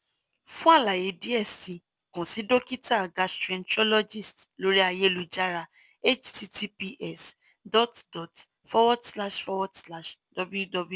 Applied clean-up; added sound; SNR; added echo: none; none; none; none.